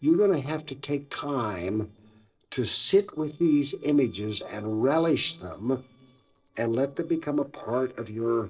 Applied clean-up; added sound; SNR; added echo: neural separator model SepFormer DNS4.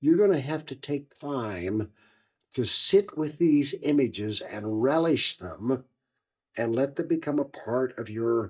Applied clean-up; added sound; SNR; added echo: neural mask model DeepFilterNet 3.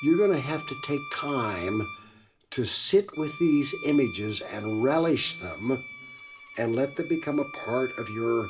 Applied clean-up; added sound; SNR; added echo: none; Bowed string instrument; 14 dB; reverberation time 0.3 s.